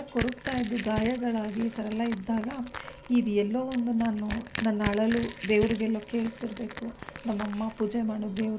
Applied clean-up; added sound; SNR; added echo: none; Crushing; 9 dB; none.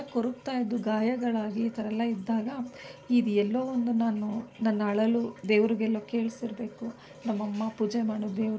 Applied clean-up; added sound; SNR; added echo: none; none; none; none.